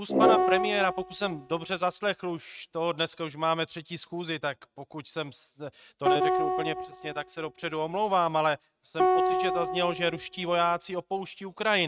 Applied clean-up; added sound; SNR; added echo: neural mask model RNNoise.